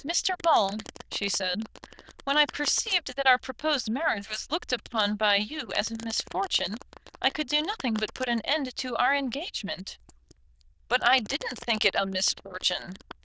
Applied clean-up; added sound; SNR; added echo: neural diffusion model UNIVERSE++.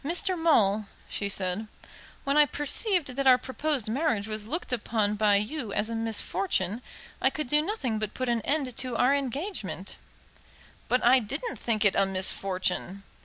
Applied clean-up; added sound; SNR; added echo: none; none; none; none.